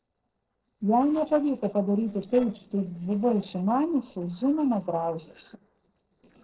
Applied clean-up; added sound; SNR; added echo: neural separator model SepFormer DNS4.